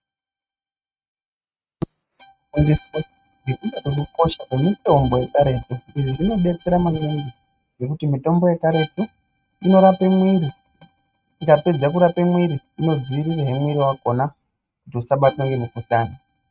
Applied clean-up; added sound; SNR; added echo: neural mask model RNNoise.